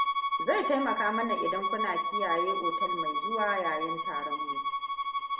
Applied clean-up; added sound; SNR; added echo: none; Bowed string instrument; -2 dB; reverberation time 0.6 s.